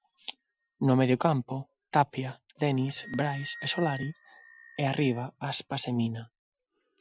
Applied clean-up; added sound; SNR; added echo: classical method Wiener filter.